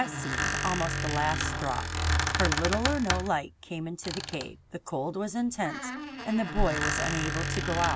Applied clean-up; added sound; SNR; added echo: none; Squeak; 0 dB; none.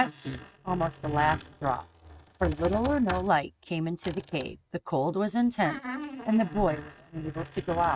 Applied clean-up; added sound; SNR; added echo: neural mask model RNNoise.